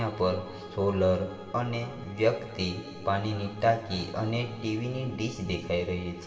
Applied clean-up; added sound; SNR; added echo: none; Bowed string instrument; 17 dB; reverberation time 2.7 s.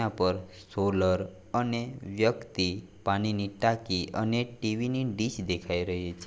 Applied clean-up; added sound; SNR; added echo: none; none; none; none.